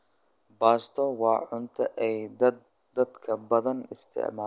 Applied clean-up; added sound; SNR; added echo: none; none; none; none.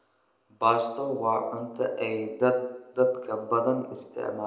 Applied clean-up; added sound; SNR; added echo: none; none; none; reverberation time 0.7 s.